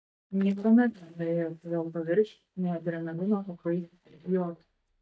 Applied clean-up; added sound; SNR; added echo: neural mask model DeepFilterNet 3.